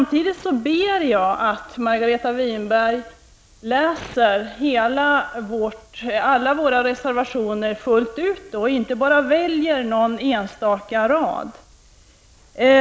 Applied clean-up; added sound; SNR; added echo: none; none; none; none.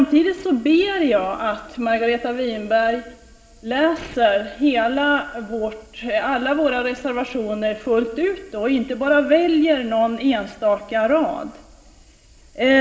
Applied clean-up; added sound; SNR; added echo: none; none; none; reverberation time 1.9 s.